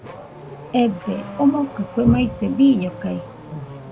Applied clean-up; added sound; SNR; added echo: none; Accelerating, revving, vroom / Car; 15 dB; none.